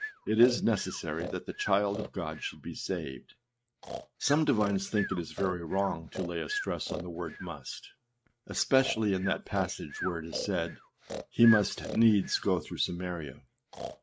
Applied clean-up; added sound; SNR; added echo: neural mask model RNNoise.